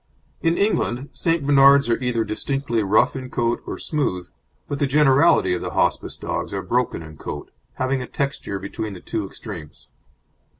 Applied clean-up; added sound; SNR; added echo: none; none; none; none.